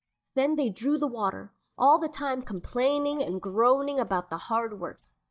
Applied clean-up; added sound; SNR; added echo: neural mask model DeepFilterNet 3.